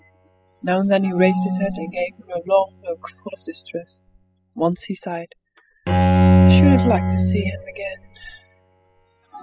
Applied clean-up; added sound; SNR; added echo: classical method spectral subtraction.